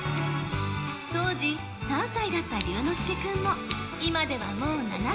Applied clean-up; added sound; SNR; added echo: none; Scissors; 10 dB; reverberation time 0.6 s.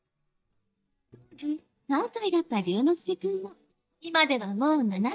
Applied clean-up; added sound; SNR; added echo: neural mask model DeepFilterNet 3.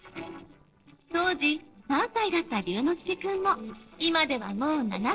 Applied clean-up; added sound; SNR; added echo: neural separator model SepFormer DNS4.